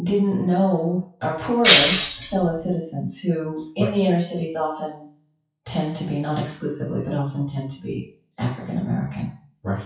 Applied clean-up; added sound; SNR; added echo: classical method WPE with log-MMSE.